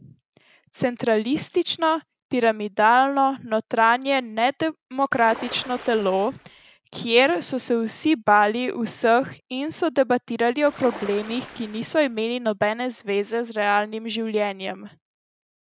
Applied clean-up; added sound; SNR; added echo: none; Ocean; 16 dB; none.